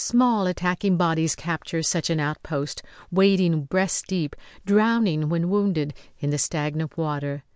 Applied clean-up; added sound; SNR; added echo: none; none; none; none.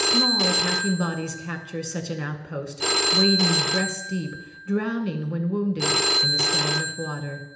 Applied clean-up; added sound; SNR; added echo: none; Telephone; -2 dB; reverberation time 0.8 s.